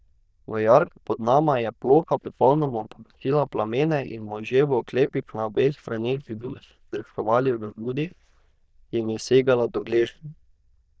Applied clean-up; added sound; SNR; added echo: neural diffusion model UNIVERSE++.